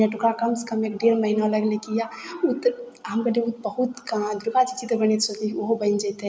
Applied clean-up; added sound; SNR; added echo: none; none; none; none.